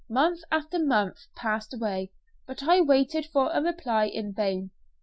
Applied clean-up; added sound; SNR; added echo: none; none; none; none.